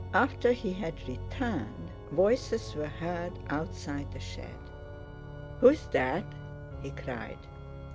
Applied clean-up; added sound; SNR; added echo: none; Organ; 9 dB; none.